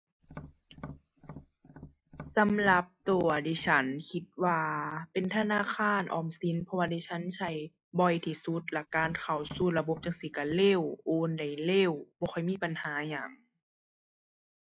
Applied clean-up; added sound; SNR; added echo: classical method log-MMSE.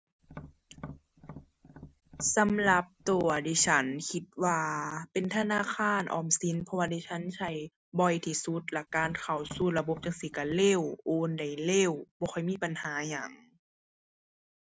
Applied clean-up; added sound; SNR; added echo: none; Tap; 17 dB; none.